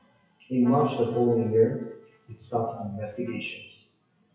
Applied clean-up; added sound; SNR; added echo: classical method WPE with log-MMSE.